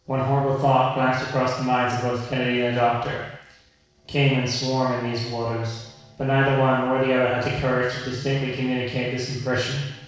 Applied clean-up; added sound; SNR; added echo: neural separator model SepFormer DNS4.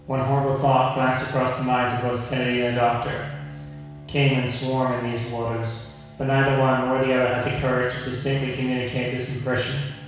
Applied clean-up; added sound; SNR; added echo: none; Bowed string instrument; 19 dB; reverberation time 1.1 s.